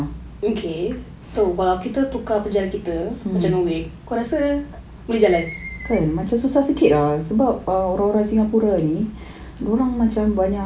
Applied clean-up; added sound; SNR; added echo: none; Screech; 17 dB; none.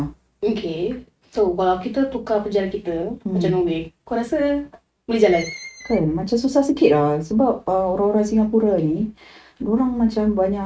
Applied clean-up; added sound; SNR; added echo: neural mask model RNNoise.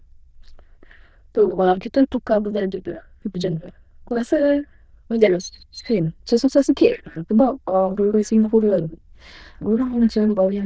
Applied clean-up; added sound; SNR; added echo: neural diffusion model UNIVERSE++.